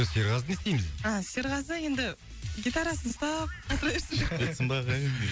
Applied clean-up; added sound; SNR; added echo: none; none; none; none.